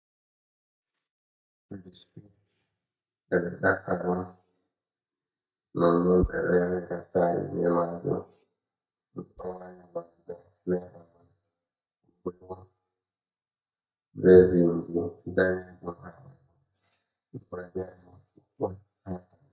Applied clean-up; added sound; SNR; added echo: neural mask model DeepFilterNet 3.